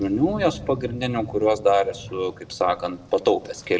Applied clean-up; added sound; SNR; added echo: none; Rain; 17 dB; reverberation time 0.7 s.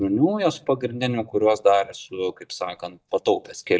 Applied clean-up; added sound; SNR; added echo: neural mask model DeepFilterNet 3.